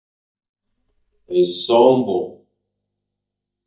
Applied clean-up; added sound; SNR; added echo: neural mask model DeepFilterNet 3.